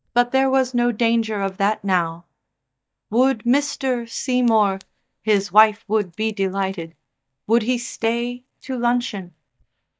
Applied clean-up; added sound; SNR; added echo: neural mask model DeepFilterNet 3.